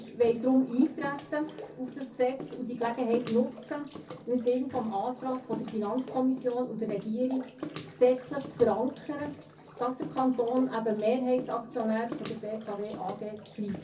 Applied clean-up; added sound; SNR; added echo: none; Bathtub (filling or washing) / Water / Splash, splatter; 14 dB; reverberation time 0.3 s.